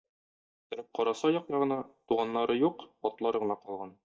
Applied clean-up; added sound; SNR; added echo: neural mask model DeepFilterNet 3.